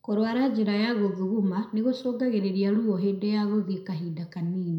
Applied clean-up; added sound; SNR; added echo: none; none; none; reverberation time 0.5 s.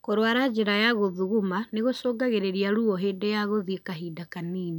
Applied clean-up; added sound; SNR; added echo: none; none; none; none.